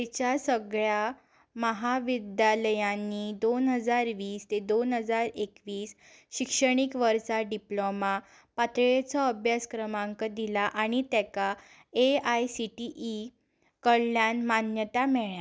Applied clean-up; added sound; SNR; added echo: none; none; none; none.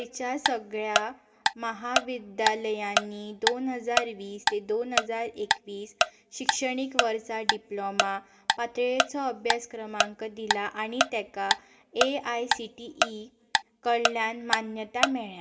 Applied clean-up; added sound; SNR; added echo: none; Tick-tock; -1 dB; reverberation time 0.3 s.